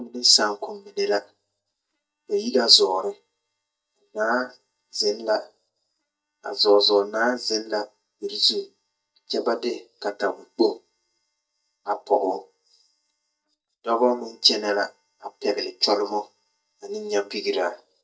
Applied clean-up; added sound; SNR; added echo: neural mask model DeepFilterNet 3.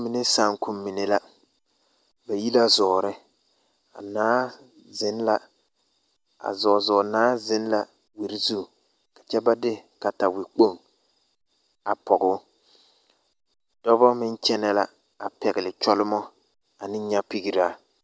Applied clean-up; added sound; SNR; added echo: none; none; none; none.